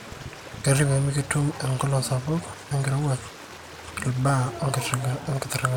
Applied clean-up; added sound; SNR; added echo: none; Stream; 16 dB; none.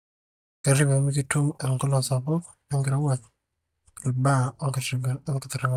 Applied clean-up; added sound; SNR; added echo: neural mask model DeepFilterNet 3.